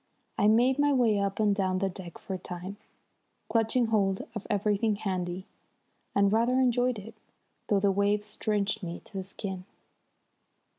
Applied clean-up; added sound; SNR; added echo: none; none; none; none.